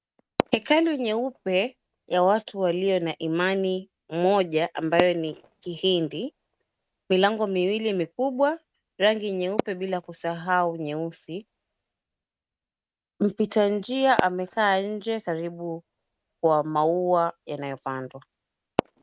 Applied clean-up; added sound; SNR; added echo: neural mask model RNNoise.